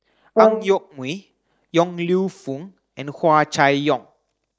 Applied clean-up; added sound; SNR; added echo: neural mask model DeepFilterNet 3.